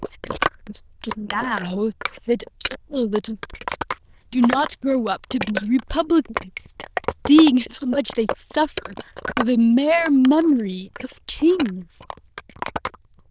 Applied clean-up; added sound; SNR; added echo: neural diffusion model UNIVERSE++.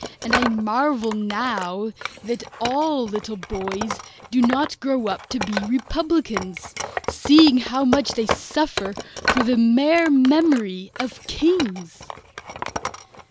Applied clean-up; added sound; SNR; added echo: none; Wood; 9 dB; none.